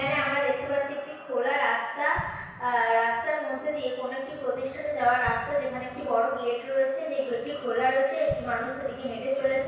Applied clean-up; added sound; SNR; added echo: none; Explosion; 18 dB; reverberation time 1.1 s.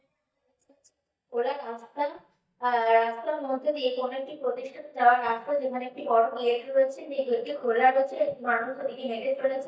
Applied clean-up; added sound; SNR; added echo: neural mask model DeepFilterNet 3.